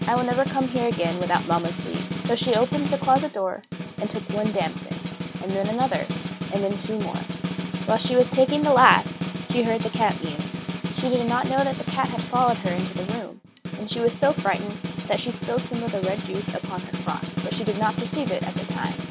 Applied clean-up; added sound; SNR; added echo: none; Snare drum; 5 dB; none.